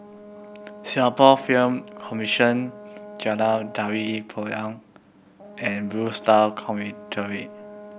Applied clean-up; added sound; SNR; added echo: none; Brass instrument; 18 dB; none.